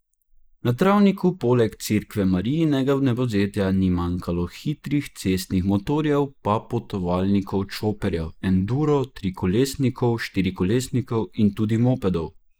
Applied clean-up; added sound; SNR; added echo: neural mask model Resemble Enhance denoiser.